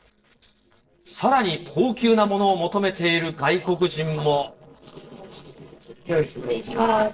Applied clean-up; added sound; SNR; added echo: neural separator model SepFormer DNS4.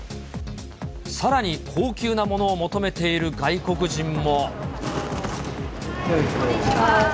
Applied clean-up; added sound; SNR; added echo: none; none; none; none.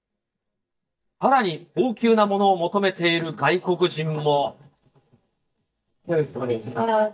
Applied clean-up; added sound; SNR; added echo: neural mask model DeepFilterNet 3.